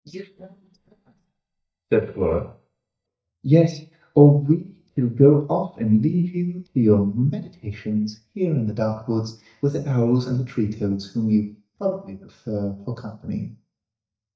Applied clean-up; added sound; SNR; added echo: neural mask model DeepFilterNet 3.